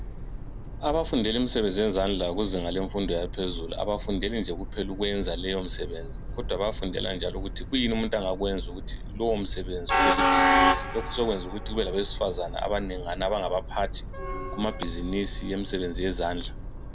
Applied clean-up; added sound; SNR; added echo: none; Train; 1 dB; none.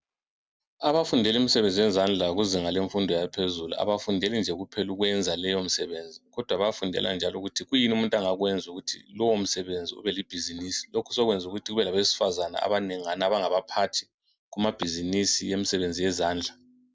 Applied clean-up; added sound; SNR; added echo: none; none; none; none.